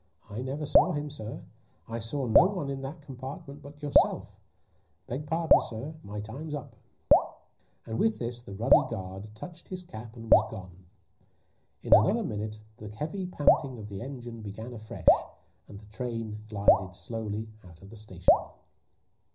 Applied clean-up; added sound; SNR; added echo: none; Drip; -4 dB; reverberation time 0.5 s.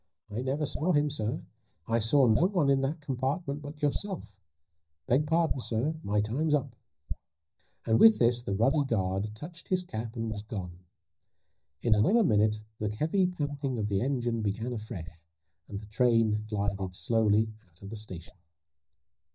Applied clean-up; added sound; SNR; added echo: neural mask model DeepFilterNet 3.